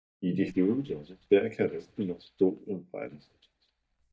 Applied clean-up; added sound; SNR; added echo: neural mask model DeepFilterNet 3.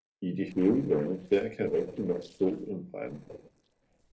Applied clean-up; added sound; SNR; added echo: neural separator model SepFormer DNS4.